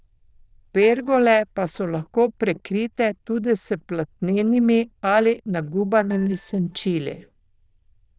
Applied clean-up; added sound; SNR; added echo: neural diffusion model UNIVERSE++.